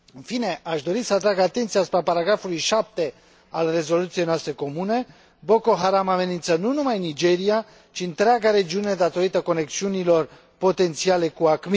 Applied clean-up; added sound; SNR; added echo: none; none; none; none.